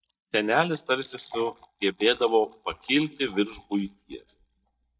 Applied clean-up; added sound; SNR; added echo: neural mask model DeepFilterNet 3.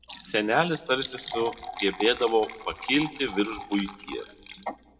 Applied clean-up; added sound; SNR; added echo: none; Liquid; 12 dB; reverberation time 1.7 s.